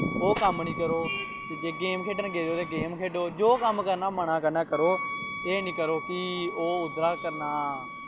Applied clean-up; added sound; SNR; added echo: none; Wind instrument, woodwind instrument; 10 dB; none.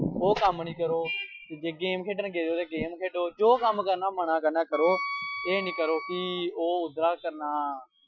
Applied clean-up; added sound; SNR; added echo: classical method Wiener filter.